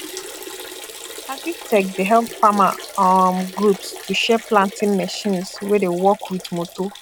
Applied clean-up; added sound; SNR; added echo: none; Liquid; 15 dB; none.